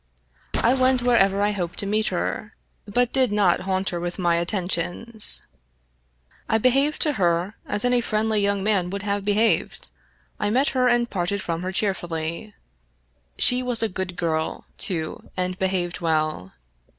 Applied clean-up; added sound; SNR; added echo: none; Explosion; 8 dB; none.